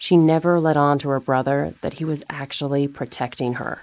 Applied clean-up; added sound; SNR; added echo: neural mask model Resemble Enhance denoiser.